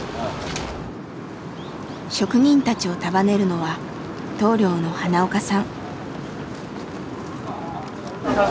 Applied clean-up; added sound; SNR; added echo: none; none; none; none.